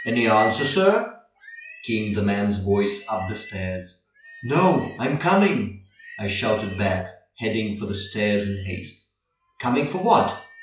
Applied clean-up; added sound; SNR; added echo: classical method log-MMSE.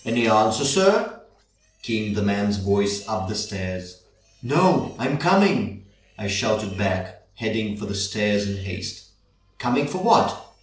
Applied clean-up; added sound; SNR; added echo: neural separator model SepFormer DNS4.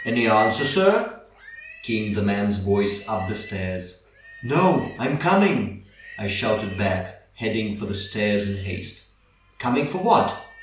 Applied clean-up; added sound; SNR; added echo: none; Livestock, farm animals, working animals; 18 dB; none.